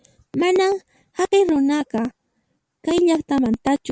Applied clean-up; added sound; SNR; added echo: none; none; none; none.